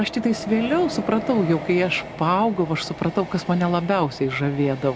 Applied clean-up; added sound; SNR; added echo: none; Train; 12 dB; none.